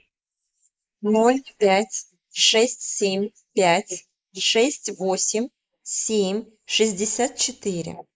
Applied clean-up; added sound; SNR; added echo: neural mask model Resemble Enhance denoiser.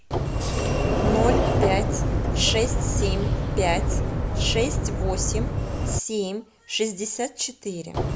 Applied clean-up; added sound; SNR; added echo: none; Sliding door; -4 dB; none.